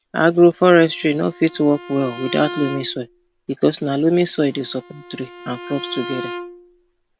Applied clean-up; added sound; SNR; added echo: none; Bowed string instrument; 15 dB; none.